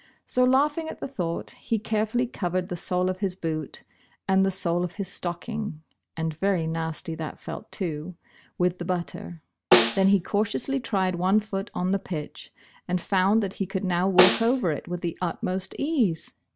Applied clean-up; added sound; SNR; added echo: none; Snare drum; -1 dB; none.